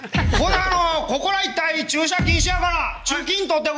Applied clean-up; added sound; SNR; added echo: none; Bass drum; 4 dB; none.